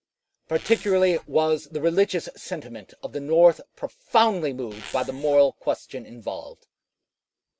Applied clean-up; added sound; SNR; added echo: none; Zipper (clothing); 18 dB; none.